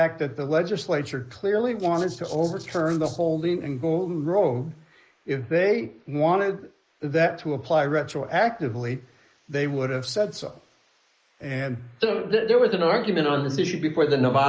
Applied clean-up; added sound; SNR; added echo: neural mask model Resemble Enhance denoiser.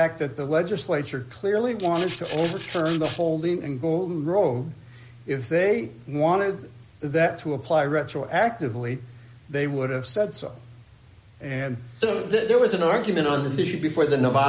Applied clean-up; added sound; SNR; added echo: none; Rattle (instrument); 13 dB; none.